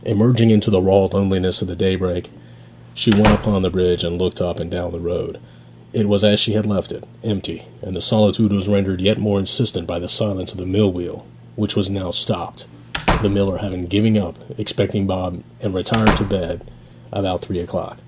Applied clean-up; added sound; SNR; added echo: none; Slam / Wood; 7 dB; none.